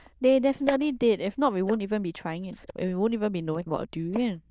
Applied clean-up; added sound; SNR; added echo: neural diffusion model UNIVERSE++.